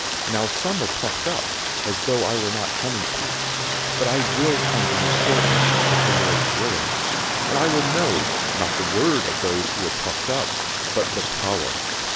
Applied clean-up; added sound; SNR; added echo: none; Rain + Car passing by; -4 dB; none.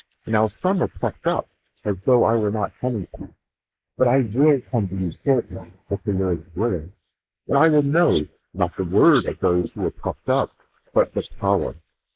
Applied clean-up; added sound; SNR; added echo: neural mask model Resemble Enhance denoiser.